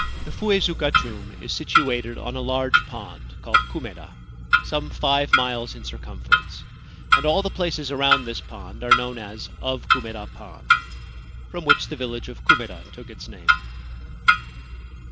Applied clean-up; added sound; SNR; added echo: none; Clock; -4 dB; none.